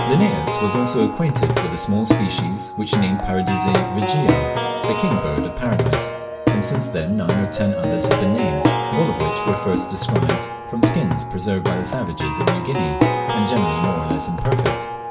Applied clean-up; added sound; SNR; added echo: none; Plucked string instrument; -1 dB; reverberation time 0.8 s.